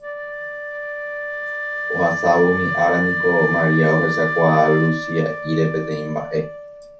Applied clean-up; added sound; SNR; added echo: none; Wind instrument, woodwind instrument; 5 dB; reverberation time 0.3 s.